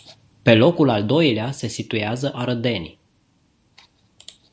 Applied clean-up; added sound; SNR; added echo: none; none; none; none.